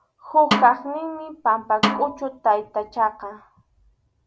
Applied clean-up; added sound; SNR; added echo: none; Snare drum; 4 dB; none.